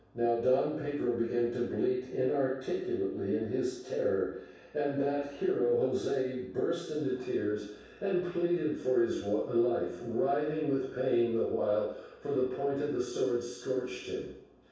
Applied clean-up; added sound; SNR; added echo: none; none; none; reverberation time 0.7 s.